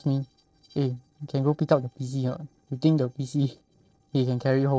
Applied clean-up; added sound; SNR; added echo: neural separator model SepFormer DNS4.